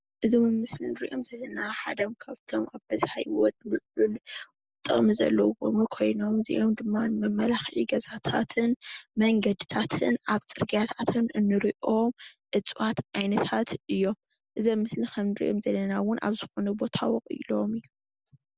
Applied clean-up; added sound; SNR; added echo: none; none; none; none.